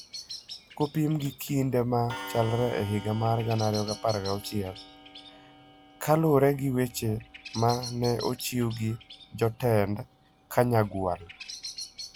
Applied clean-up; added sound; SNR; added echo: none; Bird vocalization, bird call, bird song + Clock; 15 dB; none.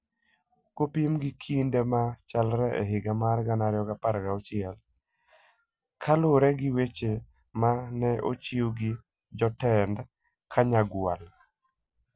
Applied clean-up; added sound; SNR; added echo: none; none; none; none.